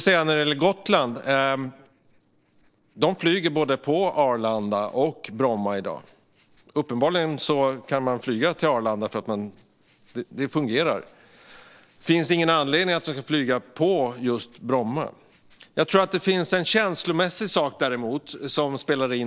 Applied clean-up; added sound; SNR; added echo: neural separator model SepFormer DNS4.